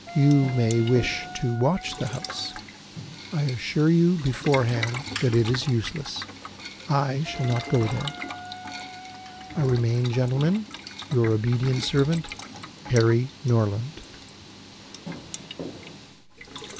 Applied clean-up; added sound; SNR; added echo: none; Boiling + Wind instrument, woodwind instrument; 12 dB; none.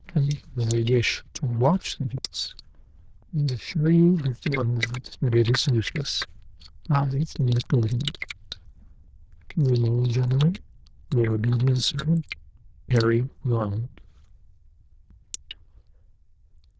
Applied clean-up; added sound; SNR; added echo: neural diffusion model UNIVERSE++.